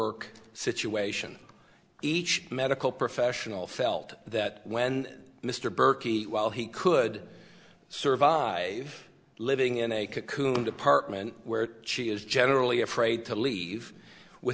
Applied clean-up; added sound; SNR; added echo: none; none; none; none.